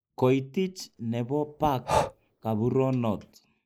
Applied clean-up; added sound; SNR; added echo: neural mask model Resemble Enhance denoiser.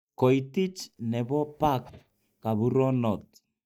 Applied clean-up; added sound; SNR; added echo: neural mask model DeepFilterNet 3.